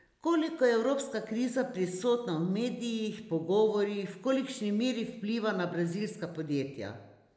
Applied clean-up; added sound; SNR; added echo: none; none; none; none.